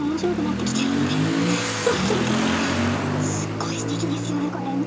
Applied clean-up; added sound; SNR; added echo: none; Motorcycle / Accelerating, revving, vroom; -4 dB; reverberation time 0.2 s.